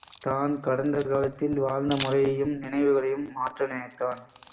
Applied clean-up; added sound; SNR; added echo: none; Camera; 15 dB; reverberation time 0.9 s.